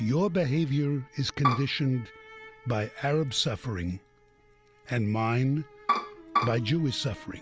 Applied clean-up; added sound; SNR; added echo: none; Bowed string instrument; 0 dB; none.